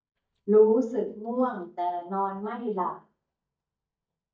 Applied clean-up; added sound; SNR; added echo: neural mask model DeepFilterNet 3.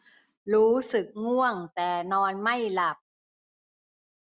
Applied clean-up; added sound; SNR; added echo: none; none; none; none.